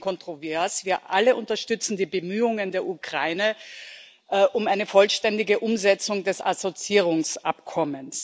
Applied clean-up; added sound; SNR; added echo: none; none; none; none.